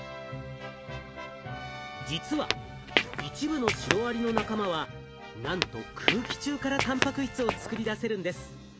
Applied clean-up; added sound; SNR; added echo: none; Squeak / Walk, footsteps; 0 dB; none.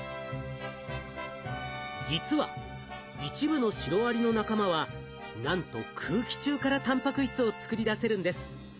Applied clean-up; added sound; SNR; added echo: none; none; none; none.